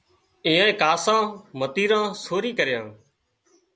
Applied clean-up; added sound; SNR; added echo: none; none; none; none.